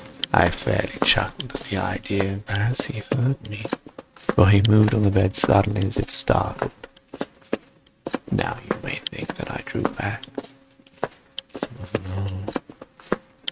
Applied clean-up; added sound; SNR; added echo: neural mask model RNNoise.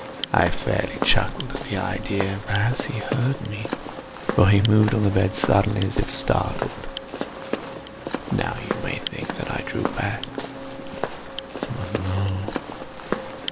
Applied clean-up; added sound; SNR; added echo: none; Walk, footsteps; 7 dB; none.